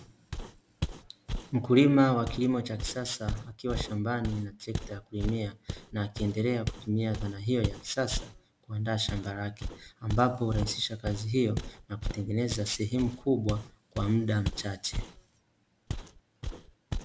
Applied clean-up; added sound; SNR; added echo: none; Walk, footsteps; 8 dB; none.